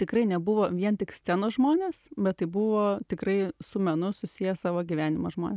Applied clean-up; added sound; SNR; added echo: none; none; none; none.